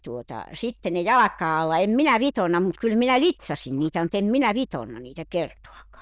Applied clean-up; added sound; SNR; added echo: neural diffusion model UNIVERSE++.